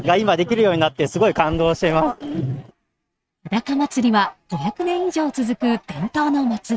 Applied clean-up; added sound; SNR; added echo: neural mask model RNNoise.